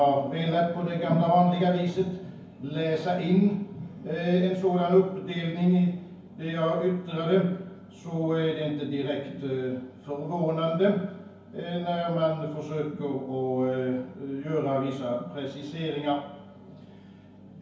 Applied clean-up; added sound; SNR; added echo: none; none; none; reverberation time 0.9 s.